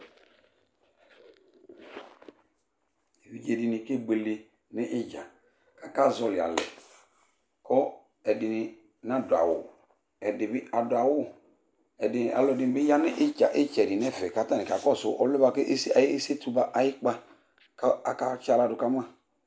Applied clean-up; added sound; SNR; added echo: none; none; none; none.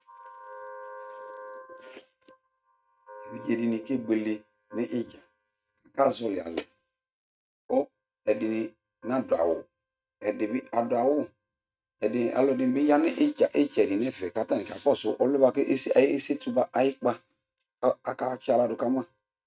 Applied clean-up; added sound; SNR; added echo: neural mask model RNNoise.